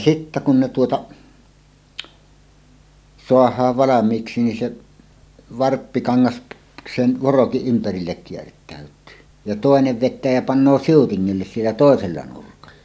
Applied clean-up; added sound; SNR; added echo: none; none; none; none.